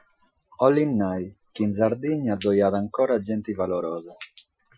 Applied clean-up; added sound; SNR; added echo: classical method Wiener filter.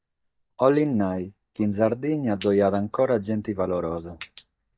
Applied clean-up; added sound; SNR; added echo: neural mask model DeepFilterNet 3.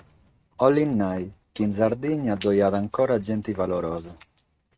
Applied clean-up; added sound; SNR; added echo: neural mask model RNNoise.